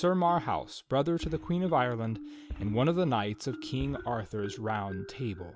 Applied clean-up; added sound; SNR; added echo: none; Boom + Marimba, xylophone; 14 dB; none.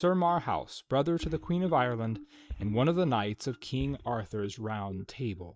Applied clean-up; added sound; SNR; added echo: neural mask model DeepFilterNet 3.